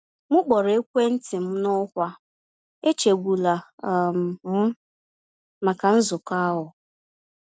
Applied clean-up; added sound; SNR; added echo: none; none; none; none.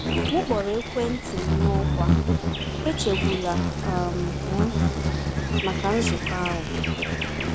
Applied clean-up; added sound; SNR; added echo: none; Insect; -4 dB; none.